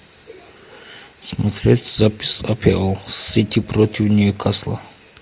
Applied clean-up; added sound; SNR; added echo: none; none; none; none.